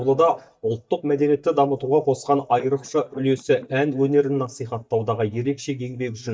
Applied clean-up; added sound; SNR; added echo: neural mask model DeepFilterNet 3.